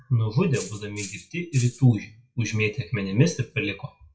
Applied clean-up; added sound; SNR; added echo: classical method WPE with log-MMSE.